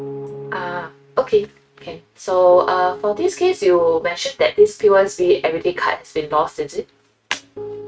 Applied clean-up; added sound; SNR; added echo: neural mask model RNNoise.